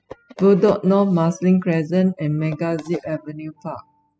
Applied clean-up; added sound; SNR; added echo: classical method spectral subtraction.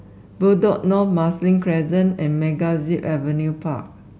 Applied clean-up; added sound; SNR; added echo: none; none; none; none.